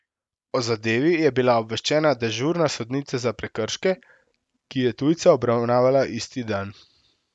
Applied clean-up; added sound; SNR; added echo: none; none; none; none.